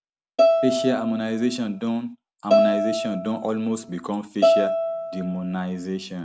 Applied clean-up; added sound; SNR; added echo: none; Bowed string instrument; -3 dB; none.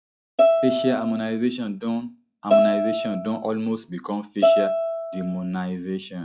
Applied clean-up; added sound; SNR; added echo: classical method log-MMSE.